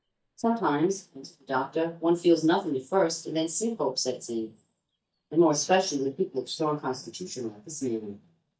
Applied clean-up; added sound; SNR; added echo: neural mask model DeepFilterNet 3.